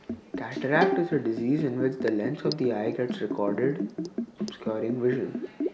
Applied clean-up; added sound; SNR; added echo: none; Liquid + Bowed string instrument; 4 dB; none.